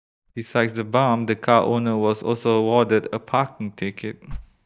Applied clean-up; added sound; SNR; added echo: neural mask model DeepFilterNet 3.